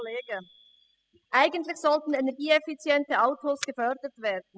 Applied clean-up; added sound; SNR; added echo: classical method spectral subtraction.